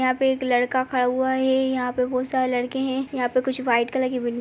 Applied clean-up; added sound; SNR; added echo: none; none; none; none.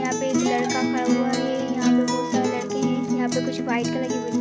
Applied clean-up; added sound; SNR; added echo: none; Acoustic guitar; -5 dB; none.